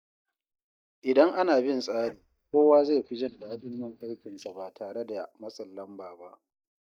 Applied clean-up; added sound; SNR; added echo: neural mask model DeepFilterNet 3.